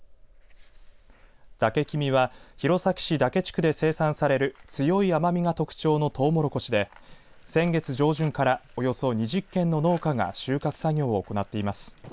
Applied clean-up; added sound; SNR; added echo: none; none; none; none.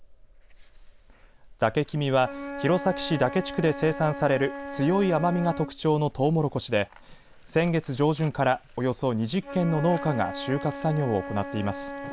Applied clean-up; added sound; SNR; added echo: none; Wind instrument, woodwind instrument; 12 dB; none.